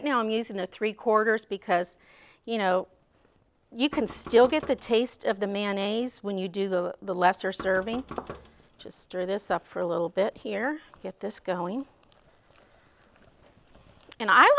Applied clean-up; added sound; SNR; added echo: none; Knock; 17 dB; none.